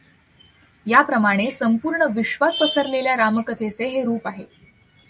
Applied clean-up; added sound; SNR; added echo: none; none; none; none.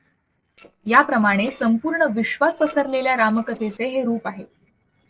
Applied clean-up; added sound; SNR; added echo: neural separator model SepFormer DNS4.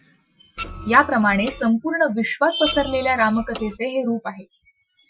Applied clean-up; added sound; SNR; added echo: classical method Wiener filter.